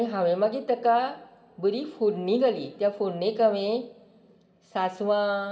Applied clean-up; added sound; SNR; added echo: none; none; none; reverberation time 1.6 s.